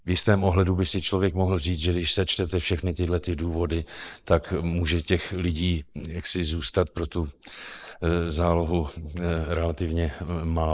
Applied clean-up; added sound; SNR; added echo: neural mask model Resemble Enhance denoiser.